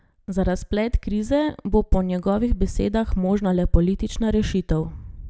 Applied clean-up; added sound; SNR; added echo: none; none; none; none.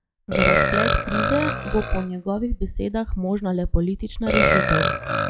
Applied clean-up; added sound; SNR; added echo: classical method log-MMSE.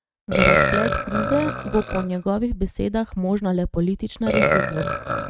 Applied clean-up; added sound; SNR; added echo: neural mask model RNNoise.